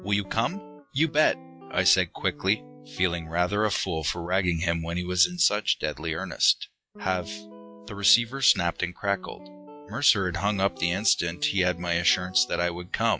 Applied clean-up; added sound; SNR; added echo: classical method log-MMSE.